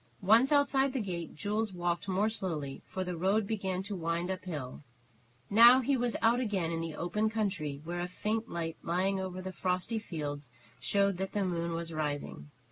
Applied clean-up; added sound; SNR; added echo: none; none; none; none.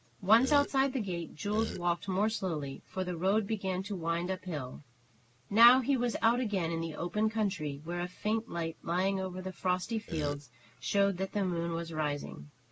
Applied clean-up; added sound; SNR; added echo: none; Burping, eructation; 8 dB; none.